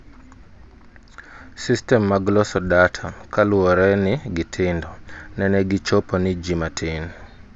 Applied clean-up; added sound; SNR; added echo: none; none; none; none.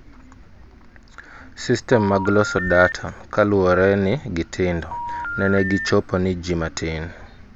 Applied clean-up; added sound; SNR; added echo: none; Telephone; 8 dB; none.